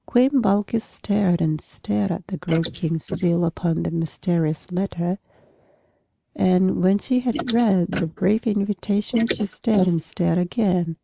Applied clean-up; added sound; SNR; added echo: neural mask model Resemble Enhance denoiser.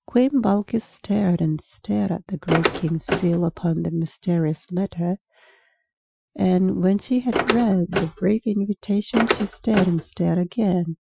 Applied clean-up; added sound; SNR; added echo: classical method Wiener filter.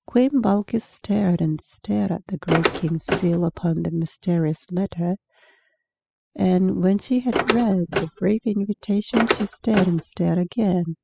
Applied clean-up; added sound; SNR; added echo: classical method spectral subtraction.